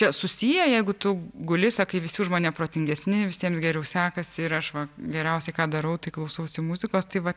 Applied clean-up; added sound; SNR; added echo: none; none; none; none.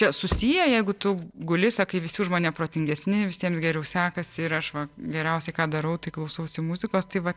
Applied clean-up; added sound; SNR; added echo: neural separator model SepFormer DNS4.